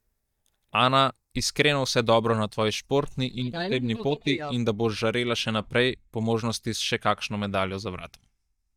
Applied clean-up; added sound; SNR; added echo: neural mask model DeepFilterNet 3.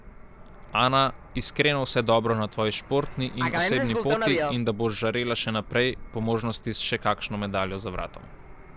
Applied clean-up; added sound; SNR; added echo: none; Fixed-wing aircraft, airplane; 7 dB; none.